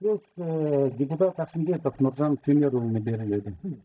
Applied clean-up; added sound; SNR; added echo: neural mask model DeepFilterNet 3.